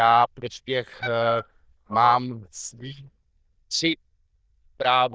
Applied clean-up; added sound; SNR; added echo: neural diffusion model UNIVERSE++.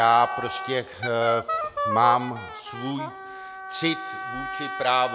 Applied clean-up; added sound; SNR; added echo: none; Wind instrument, woodwind instrument; 6 dB; none.